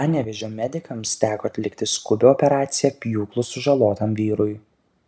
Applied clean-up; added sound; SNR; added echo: none; none; none; none.